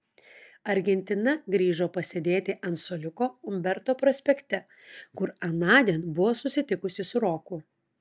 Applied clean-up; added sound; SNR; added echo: none; none; none; none.